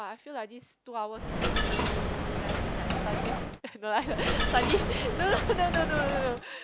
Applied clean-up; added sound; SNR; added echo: none; Coin (dropping); -3 dB; none.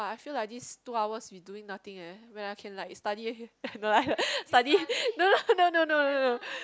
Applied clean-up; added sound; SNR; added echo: none; none; none; none.